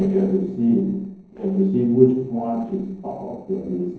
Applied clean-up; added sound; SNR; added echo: neural separator model SepFormer DNS4.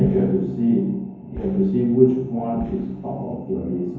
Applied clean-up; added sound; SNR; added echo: none; Boom; 20 dB; reverberation time 0.9 s.